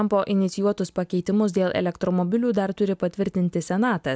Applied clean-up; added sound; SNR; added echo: none; none; none; none.